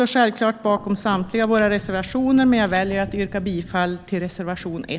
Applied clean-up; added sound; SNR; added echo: none; Thunder; 18 dB; none.